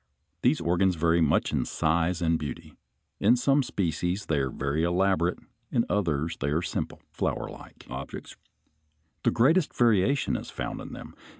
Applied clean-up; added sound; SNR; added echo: none; none; none; none.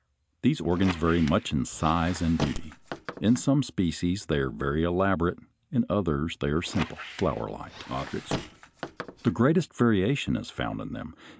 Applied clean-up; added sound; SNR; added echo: none; Squeak + Crack; 11 dB; none.